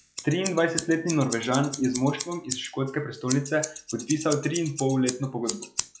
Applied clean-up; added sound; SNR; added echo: classical method log-MMSE.